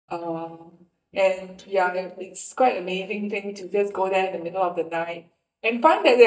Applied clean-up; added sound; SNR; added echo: neural mask model DeepFilterNet 3.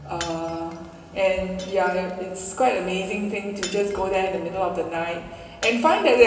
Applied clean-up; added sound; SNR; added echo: none; Shatter; 19 dB; reverberation time 1.9 s.